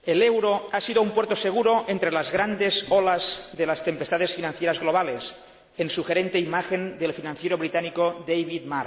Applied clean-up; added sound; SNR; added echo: none; none; none; none.